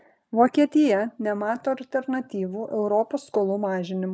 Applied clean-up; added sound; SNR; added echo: none; none; none; none.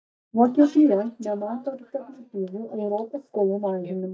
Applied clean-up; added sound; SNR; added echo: neural mask model DeepFilterNet 3.